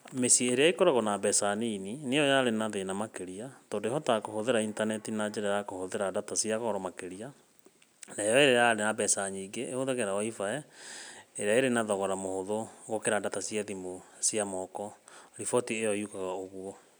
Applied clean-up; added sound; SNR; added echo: none; none; none; none.